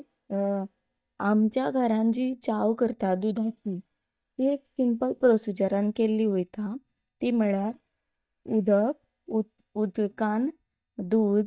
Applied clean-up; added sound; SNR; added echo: neural mask model DeepFilterNet 3.